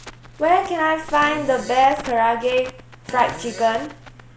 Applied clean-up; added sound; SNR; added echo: none; Fart + Crackle; 16 dB; none.